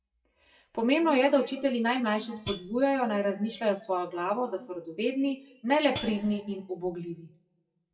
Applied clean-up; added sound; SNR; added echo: classical method WPE with log-MMSE.